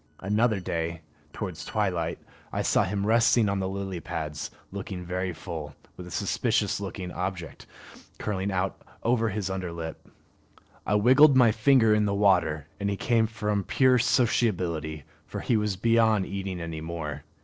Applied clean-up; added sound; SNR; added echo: neural separator model SepFormer DNS4.